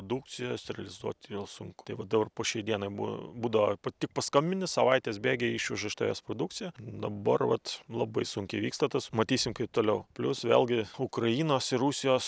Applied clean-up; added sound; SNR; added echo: none; none; none; none.